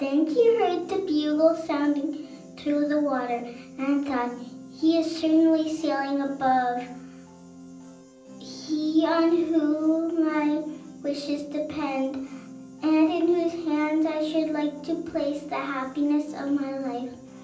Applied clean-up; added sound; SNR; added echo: none; Piano; 19 dB; reverberation time 0.6 s.